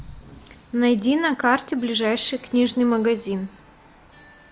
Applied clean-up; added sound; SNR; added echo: none; none; none; none.